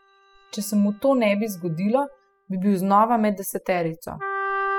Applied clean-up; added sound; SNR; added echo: classical method spectral subtraction.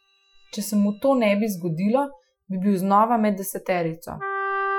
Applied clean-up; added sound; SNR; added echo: classical method Wiener filter.